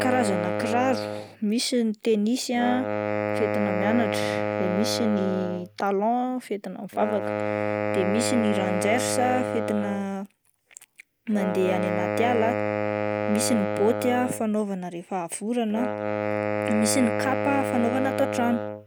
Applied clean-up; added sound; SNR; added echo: none; Wind instrument, woodwind instrument; 2 dB; none.